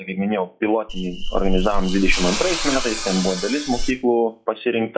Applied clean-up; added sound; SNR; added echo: classical method log-MMSE.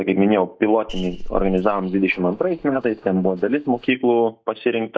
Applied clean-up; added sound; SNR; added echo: neural mask model DeepFilterNet 3.